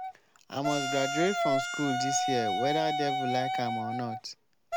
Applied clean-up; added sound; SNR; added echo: none; Wind instrument, woodwind instrument; -1 dB; none.